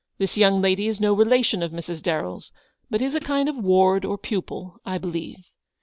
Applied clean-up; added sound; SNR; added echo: none; Hi-hat; 19 dB; none.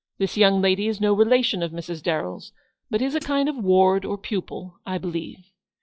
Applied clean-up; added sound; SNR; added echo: classical method log-MMSE.